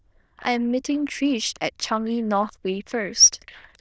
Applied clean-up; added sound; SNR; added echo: neural diffusion model UNIVERSE++.